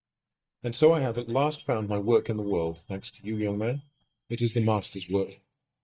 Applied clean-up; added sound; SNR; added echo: neural mask model DeepFilterNet 3.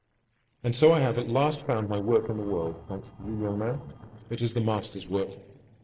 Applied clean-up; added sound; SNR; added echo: neural separator model SepFormer DNS4.